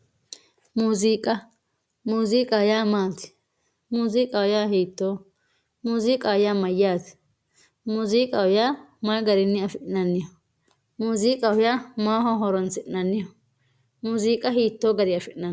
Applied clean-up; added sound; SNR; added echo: none; none; none; none.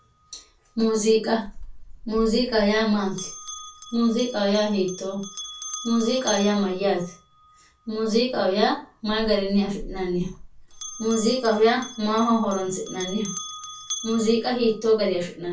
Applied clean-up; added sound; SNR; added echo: none; Bell; 15 dB; reverberation time 0.2 s.